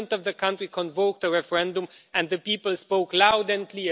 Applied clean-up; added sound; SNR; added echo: none; none; none; none.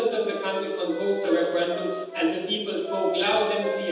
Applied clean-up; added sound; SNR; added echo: none; Wind instrument, woodwind instrument; 8 dB; reverberation time 1.1 s.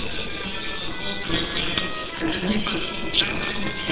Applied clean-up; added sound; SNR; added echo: neural separator model SepFormer WHAMR!.